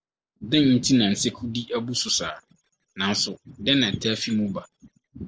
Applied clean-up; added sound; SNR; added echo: neural separator model SepFormer DNS4.